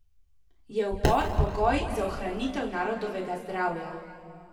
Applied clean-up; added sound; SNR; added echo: none; none; none; reverberation time 2.1 s.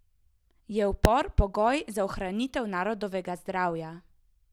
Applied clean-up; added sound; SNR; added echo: none; none; none; none.